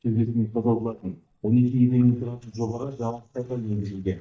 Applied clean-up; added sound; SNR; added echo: neural mask model DeepFilterNet 3.